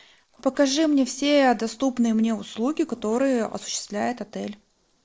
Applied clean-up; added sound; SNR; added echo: neural separator model SepFormer DNS4.